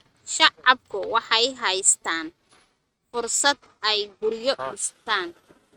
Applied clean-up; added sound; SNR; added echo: neural mask model RNNoise.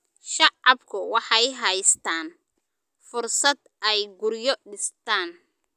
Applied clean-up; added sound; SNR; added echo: none; none; none; none.